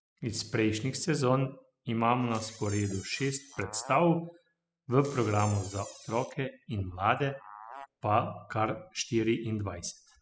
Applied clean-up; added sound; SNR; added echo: classical method spectral subtraction.